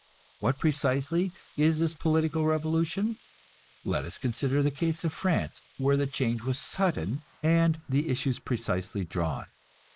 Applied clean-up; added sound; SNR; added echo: neural mask model Resemble Enhance denoiser.